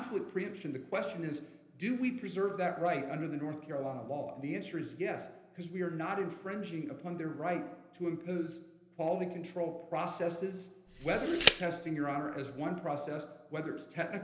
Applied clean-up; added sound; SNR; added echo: none; Tick; -4 dB; reverberation time 0.8 s.